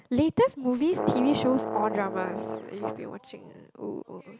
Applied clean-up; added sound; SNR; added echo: none; Brass instrument; 5 dB; none.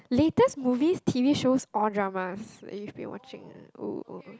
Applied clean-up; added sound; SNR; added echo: none; none; none; none.